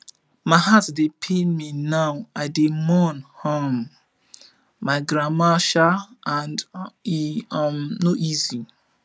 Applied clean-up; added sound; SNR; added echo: none; none; none; none.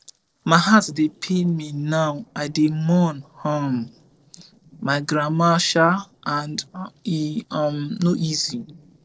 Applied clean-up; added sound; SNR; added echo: neural separator model SepFormer DNS4.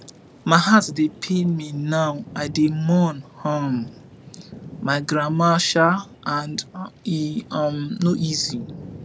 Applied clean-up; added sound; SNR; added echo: none; Thunder / Rain; 18 dB; none.